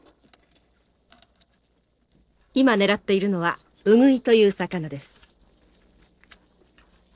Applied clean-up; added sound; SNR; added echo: neural separator model SepFormer DNS4.